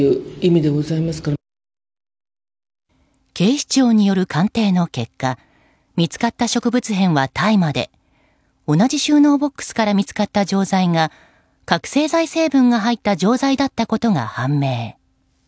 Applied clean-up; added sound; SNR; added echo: none; none; none; none.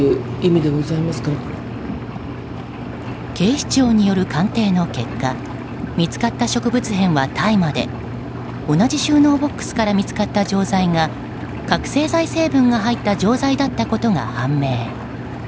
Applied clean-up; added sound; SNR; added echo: none; Engine; 8 dB; none.